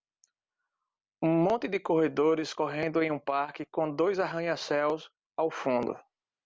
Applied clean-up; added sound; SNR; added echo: none; none; none; none.